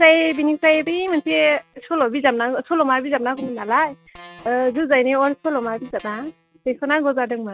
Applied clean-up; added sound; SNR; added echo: neural mask model RNNoise.